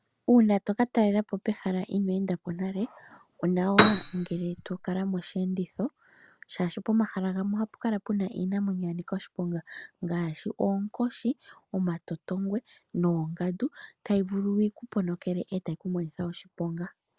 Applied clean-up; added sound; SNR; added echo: none; Piano; -4 dB; none.